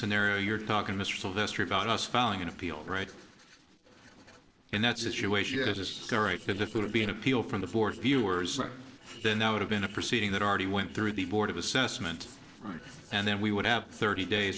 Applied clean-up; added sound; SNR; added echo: neural separator model SepFormer DNS4.